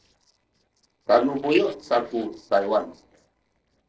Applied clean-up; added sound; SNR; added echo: neural separator model SepFormer DNS4.